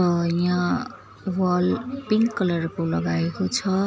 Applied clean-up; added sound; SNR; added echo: none; none; none; none.